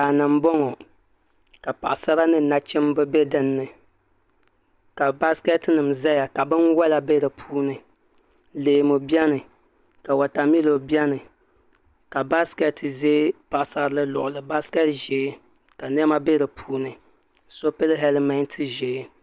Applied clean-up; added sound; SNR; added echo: none; none; none; none.